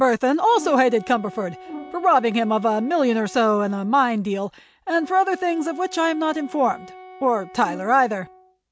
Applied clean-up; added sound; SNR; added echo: none; Wind instrument, woodwind instrument + Brass instrument; 19 dB; none.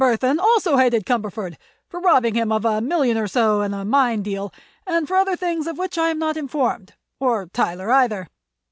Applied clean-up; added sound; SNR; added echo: none; none; none; none.